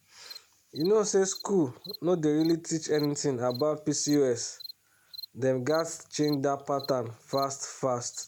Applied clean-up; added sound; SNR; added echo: none; Cricket; 19 dB; none.